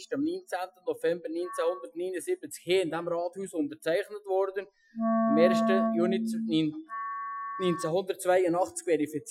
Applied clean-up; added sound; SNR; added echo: classical method Wiener filter.